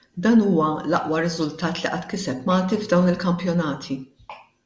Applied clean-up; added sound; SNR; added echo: none; none; none; none.